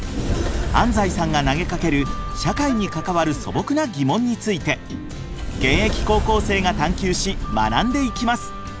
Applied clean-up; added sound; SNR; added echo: none; Sliding door; 4 dB; none.